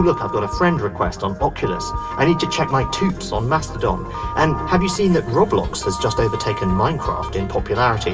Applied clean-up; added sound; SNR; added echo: none; Telephone; 11 dB; reverberation time 2.8 s.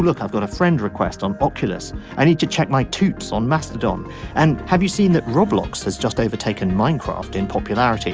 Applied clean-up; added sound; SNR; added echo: none; none; none; none.